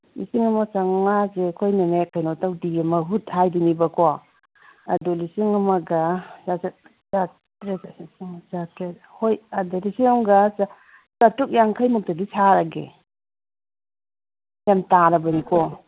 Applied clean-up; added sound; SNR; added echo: none; none; none; none.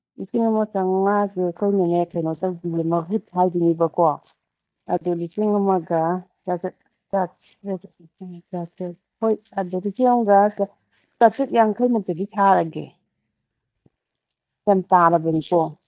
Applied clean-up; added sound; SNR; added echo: neural mask model DeepFilterNet 3.